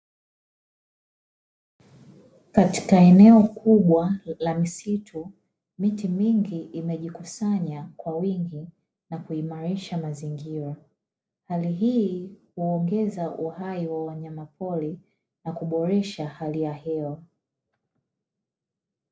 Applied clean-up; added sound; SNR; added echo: none; none; none; none.